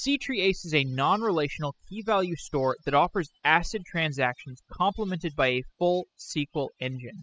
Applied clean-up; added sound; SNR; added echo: classical method spectral subtraction.